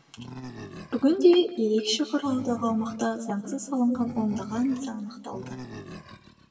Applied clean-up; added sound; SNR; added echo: none; Animal; 16 dB; reverberation time 1.4 s.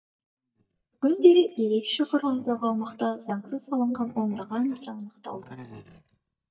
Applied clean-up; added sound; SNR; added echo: neural mask model DeepFilterNet 3.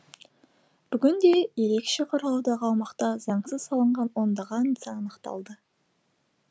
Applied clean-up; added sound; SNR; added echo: none; none; none; none.